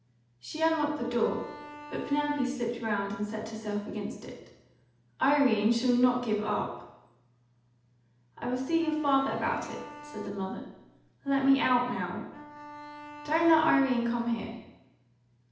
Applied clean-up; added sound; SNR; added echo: none; Bowed string instrument; 16 dB; reverberation time 0.8 s.